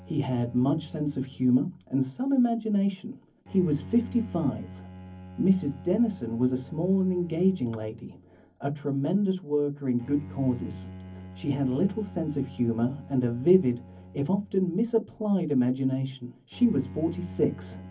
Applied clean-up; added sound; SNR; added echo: none; Bowed string instrument; 17 dB; reverberation time 0.3 s.